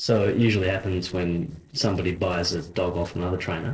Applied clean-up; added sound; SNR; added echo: neural separator model SepFormer DNS4.